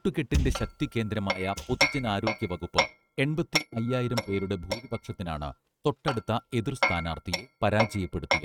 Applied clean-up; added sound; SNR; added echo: neural mask model RNNoise.